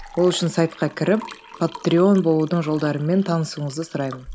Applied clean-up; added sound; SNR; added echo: none; Liquid; 19 dB; none.